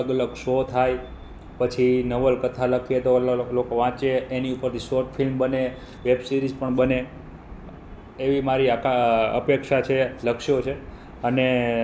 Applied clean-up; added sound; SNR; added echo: none; none; none; none.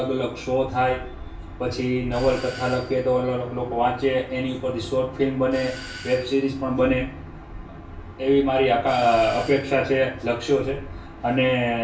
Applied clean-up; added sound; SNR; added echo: none; Doorbell; 19 dB; reverberation time 0.3 s.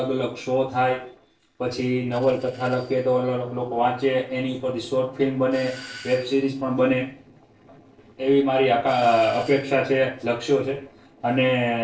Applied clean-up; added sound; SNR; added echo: neural separator model SepFormer DNS4.